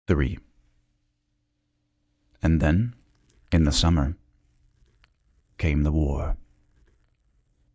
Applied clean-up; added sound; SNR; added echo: neural mask model DeepFilterNet 3.